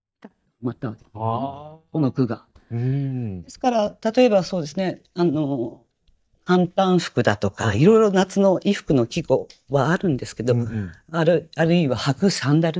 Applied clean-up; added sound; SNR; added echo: neural mask model DeepFilterNet 3.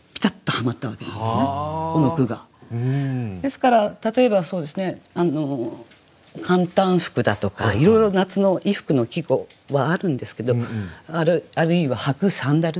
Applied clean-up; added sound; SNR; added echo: none; none; none; none.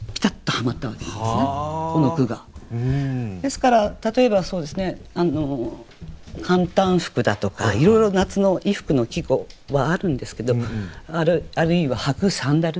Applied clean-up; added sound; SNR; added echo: none; Run; 18 dB; none.